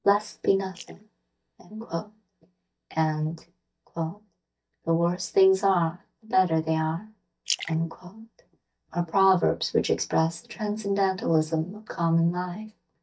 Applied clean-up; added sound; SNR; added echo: neural mask model DeepFilterNet 3.